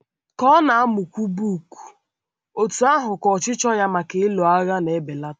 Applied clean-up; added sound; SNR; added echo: none; none; none; none.